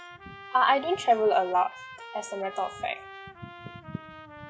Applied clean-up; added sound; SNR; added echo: none; Trumpet; 16 dB; none.